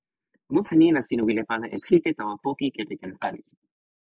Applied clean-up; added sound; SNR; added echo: neural mask model Resemble Enhance denoiser.